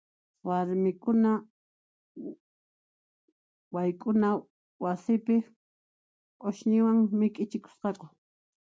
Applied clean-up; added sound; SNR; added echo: none; none; none; none.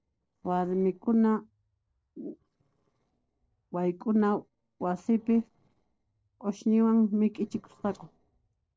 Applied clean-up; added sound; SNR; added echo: neural separator model SepFormer DNS4.